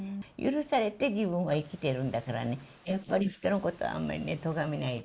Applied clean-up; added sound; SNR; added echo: neural mask model Resemble Enhance denoiser.